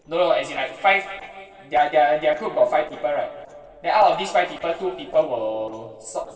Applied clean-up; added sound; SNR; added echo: neural separator model SepFormer DNS4.